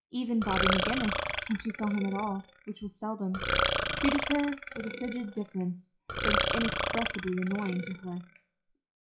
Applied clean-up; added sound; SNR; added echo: classical method WPE with log-MMSE.